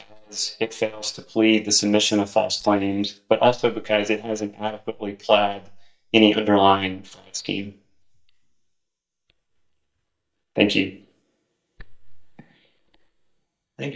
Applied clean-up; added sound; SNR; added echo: neural mask model DeepFilterNet 3.